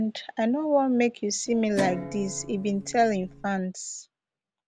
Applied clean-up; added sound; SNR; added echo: none; Guitar; 11 dB; none.